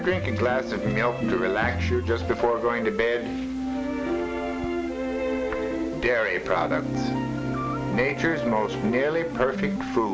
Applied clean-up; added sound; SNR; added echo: none; none; none; none.